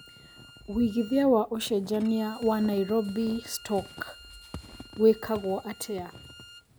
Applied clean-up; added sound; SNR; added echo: none; Bowed string instrument + Squeak / Walk, footsteps; 18 dB; none.